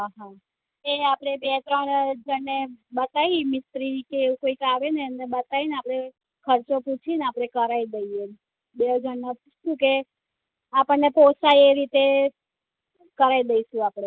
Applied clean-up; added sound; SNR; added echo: none; none; none; none.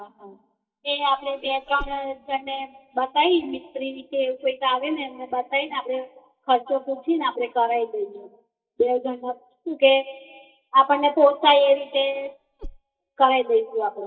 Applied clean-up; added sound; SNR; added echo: neural mask model DeepFilterNet 3.